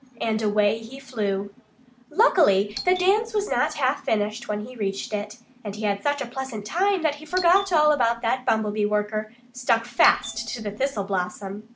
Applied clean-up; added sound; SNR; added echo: none; Doorbell; 15 dB; none.